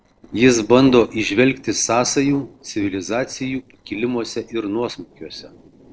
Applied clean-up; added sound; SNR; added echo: neural separator model SepFormer DNS4.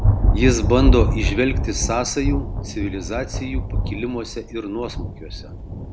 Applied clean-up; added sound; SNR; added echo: none; Thunder; -2 dB; none.